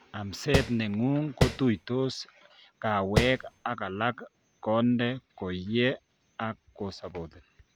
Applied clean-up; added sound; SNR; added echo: none; Tap; -1 dB; none.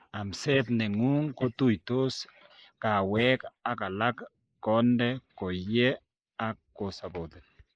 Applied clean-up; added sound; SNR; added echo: neural mask model Resemble Enhance denoiser.